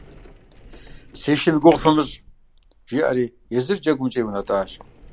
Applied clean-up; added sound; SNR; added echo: none; Sliding door; 19 dB; none.